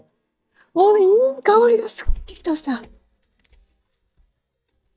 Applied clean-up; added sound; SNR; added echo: neural mask model DeepFilterNet 3.